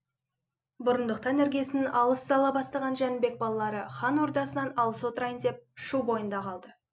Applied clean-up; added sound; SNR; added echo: none; none; none; none.